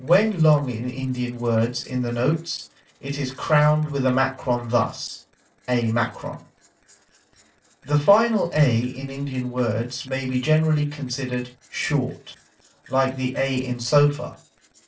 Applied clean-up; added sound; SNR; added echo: neural separator model SepFormer DNS4.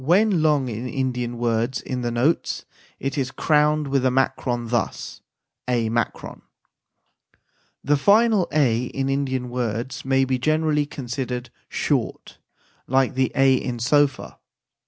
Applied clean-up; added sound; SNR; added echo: none; none; none; none.